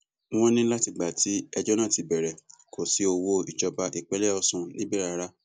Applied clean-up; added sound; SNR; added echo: none; none; none; none.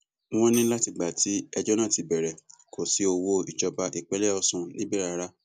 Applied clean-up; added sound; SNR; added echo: none; Tambourine; 14 dB; none.